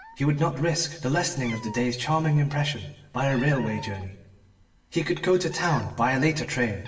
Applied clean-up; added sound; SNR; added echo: none; Cat; 19 dB; reverberation time 0.9 s.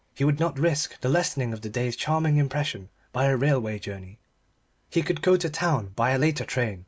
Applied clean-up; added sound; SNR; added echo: none; none; none; none.